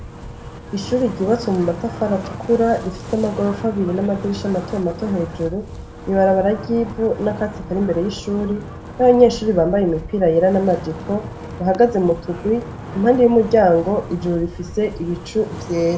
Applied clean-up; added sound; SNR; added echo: none; Wind; 13 dB; reverberation time 0.4 s.